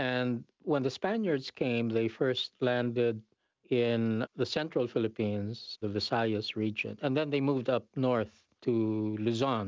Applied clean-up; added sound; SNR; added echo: none; none; none; none.